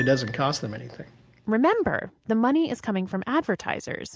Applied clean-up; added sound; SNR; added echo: none; Piano; 18 dB; none.